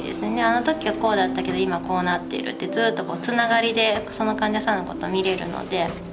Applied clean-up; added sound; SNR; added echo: none; Idling + Drawer open or close; 19 dB; none.